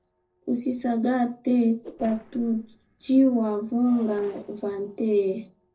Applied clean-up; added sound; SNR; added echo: neural separator model SepFormer DNS4.